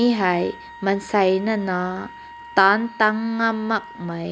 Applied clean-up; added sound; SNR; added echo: none; Wind instrument, woodwind instrument; 19 dB; none.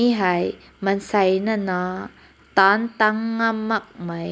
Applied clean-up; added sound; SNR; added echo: none; none; none; none.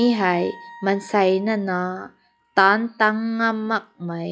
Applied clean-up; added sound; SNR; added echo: classical method log-MMSE.